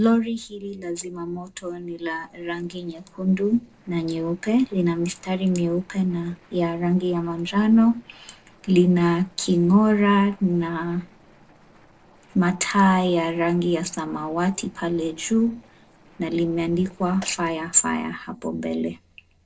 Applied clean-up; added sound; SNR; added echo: neural separator model SepFormer DNS4.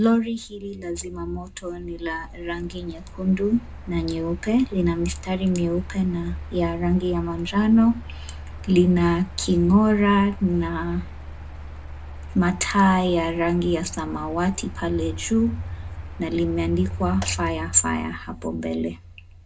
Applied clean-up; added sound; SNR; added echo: none; Mechanical fan; 14 dB; reverberation time 0.2 s.